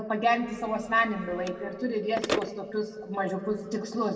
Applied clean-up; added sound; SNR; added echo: none; Telephone; 11 dB; reverberation time 2.4 s.